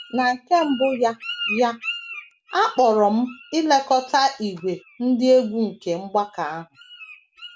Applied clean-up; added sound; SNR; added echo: none; Bird; 15 dB; none.